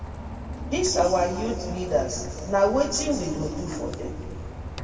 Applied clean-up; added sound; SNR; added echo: none; Rain; 8 dB; reverberation time 2.2 s.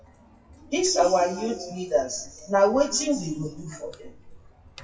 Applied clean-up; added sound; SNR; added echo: classical method WPE with log-MMSE.